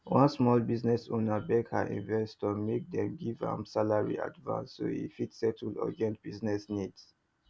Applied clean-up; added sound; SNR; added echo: none; none; none; none.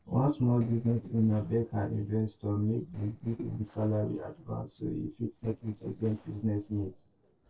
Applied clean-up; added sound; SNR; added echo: neural separator model SepFormer DNS4.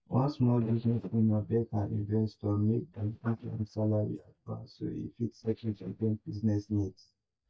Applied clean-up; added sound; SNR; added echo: neural mask model DeepFilterNet 3.